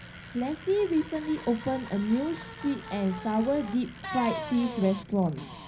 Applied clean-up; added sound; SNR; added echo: none; Bicycle; 11 dB; reverberation time 0.5 s.